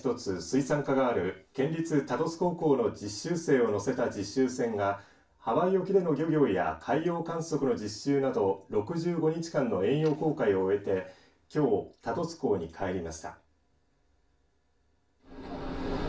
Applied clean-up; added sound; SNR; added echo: none; none; none; reverberation time 0.3 s.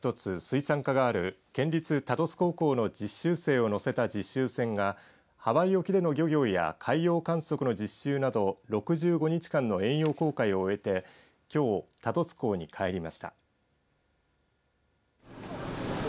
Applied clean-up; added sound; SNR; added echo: none; none; none; none.